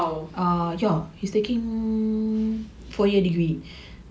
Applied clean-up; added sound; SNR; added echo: none; none; none; none.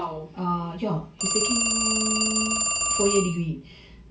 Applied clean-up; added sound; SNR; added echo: none; Telephone; -2 dB; reverberation time 0.2 s.